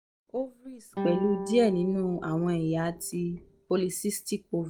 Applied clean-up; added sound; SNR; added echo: none; Guitar; 10 dB; none.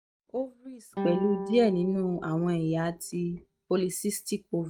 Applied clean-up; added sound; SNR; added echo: neural mask model RNNoise.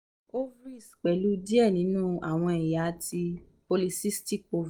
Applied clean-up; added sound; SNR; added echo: none; none; none; none.